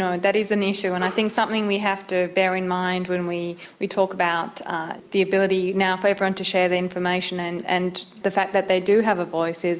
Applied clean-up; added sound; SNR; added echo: none; none; none; none.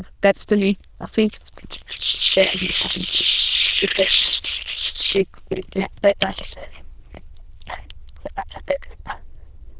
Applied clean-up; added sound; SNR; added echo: neural diffusion model UNIVERSE++.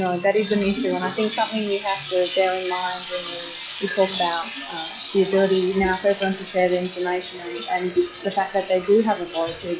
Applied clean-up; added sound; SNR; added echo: classical method log-MMSE.